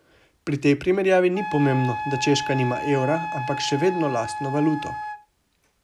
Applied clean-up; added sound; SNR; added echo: none; Wind instrument, woodwind instrument; 8 dB; none.